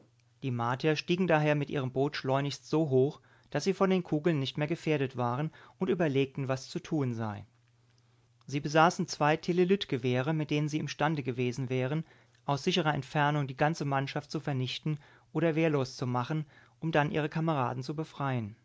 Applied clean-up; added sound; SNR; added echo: none; none; none; none.